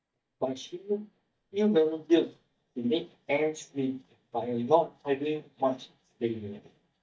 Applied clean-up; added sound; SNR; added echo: neural mask model DeepFilterNet 3.